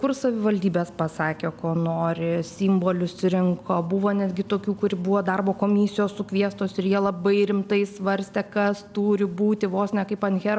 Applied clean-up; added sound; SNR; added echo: none; none; none; none.